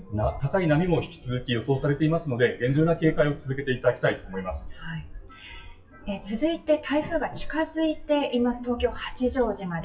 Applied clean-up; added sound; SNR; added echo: classical method WPE with log-MMSE.